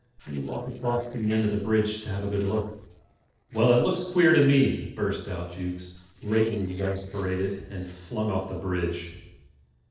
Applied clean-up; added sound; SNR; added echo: neural separator model SepFormer DNS4.